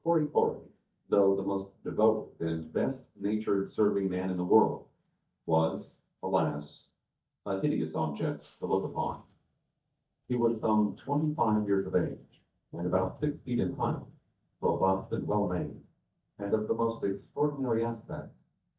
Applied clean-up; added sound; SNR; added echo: neural mask model DeepFilterNet 3.